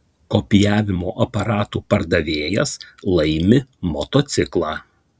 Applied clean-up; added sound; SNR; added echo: none; none; none; none.